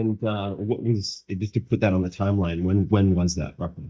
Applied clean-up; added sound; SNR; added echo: neural mask model DeepFilterNet 3.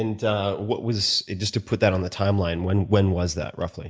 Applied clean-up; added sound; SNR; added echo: none; none; none; none.